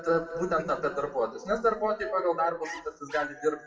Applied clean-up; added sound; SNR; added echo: classical method WPE with log-MMSE.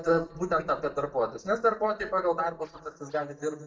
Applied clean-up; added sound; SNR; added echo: neural mask model DeepFilterNet 3.